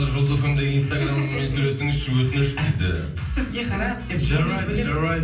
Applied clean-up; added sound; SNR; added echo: none; none; none; reverberation time 0.6 s.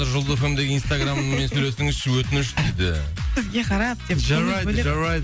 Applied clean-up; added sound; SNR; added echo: none; none; none; none.